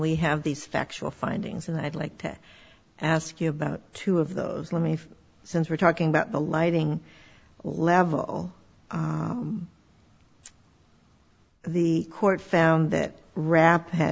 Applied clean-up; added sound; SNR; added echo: none; none; none; none.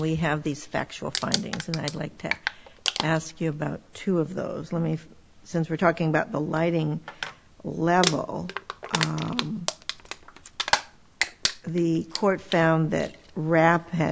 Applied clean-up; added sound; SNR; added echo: none; Crumpling, crinkling; 8 dB; none.